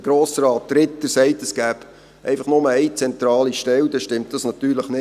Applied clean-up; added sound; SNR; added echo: none; none; none; none.